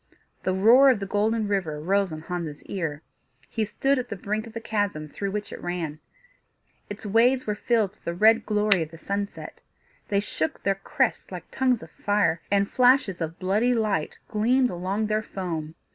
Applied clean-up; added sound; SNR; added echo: none; Finger snapping; 4 dB; none.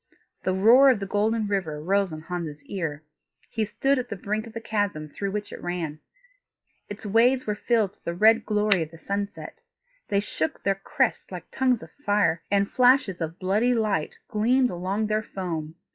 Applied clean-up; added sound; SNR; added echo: classical method log-MMSE.